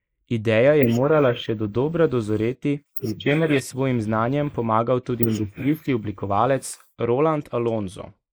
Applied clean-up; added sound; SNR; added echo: neural mask model Resemble Enhance denoiser.